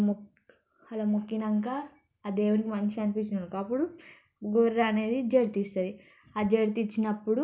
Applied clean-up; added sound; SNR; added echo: none; none; none; none.